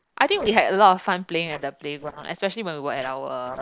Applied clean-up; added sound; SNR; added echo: neural separator model SepFormer DNS4.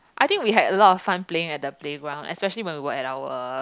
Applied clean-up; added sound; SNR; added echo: none; none; none; none.